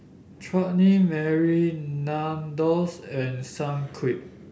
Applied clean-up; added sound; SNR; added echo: none; none; none; none.